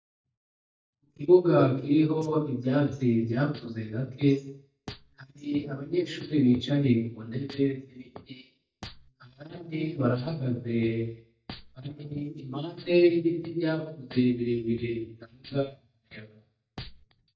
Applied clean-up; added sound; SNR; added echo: neural mask model DeepFilterNet 3.